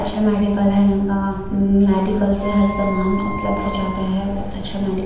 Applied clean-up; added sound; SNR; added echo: none; Wind instrument, woodwind instrument; 13 dB; reverberation time 0.7 s.